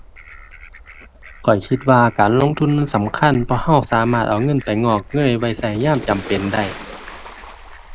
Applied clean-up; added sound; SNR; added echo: none; Fowl; 15 dB; none.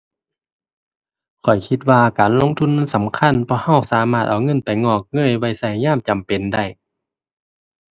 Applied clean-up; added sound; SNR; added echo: none; none; none; none.